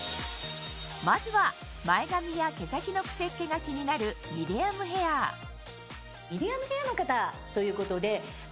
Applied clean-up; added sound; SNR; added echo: none; none; none; none.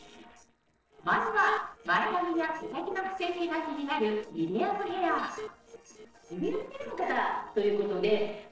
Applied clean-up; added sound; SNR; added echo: neural separator model SepFormer DNS4.